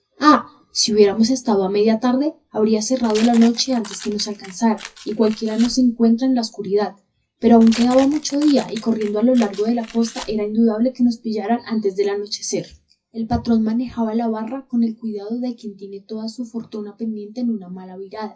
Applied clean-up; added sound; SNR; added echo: classical method WPE with log-MMSE.